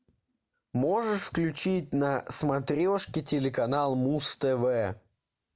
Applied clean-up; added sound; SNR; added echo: none; none; none; none.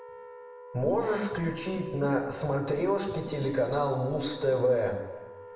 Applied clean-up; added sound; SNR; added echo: none; Wind instrument, woodwind instrument; 16 dB; reverberation time 1.0 s.